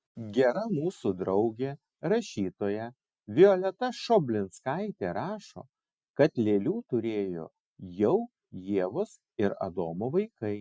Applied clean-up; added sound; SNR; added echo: none; none; none; none.